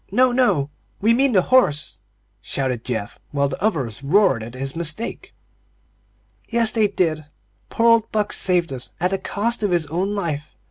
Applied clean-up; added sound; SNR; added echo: none; none; none; none.